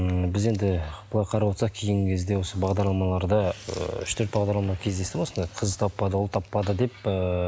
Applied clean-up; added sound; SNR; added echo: none; none; none; none.